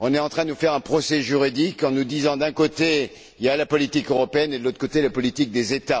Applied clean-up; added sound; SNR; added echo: none; none; none; none.